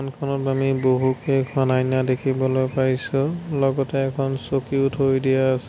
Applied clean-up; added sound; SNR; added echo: none; none; none; none.